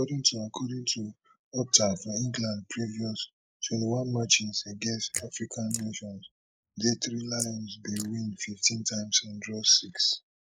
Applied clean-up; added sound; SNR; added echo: neural mask model Resemble Enhance denoiser.